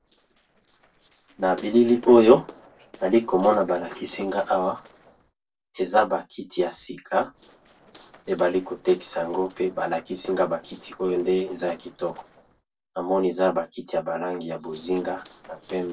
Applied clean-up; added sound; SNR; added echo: neural separator model SepFormer DNS4.